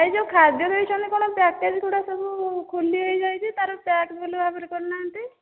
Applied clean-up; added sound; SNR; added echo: none; none; none; none.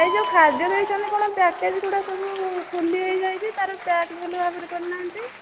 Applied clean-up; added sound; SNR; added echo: none; Applause / Crowd / Cheering + Bird; 10 dB; none.